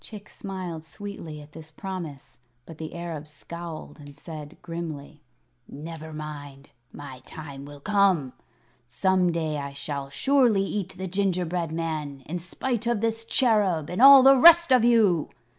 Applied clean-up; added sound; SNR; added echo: none; none; none; none.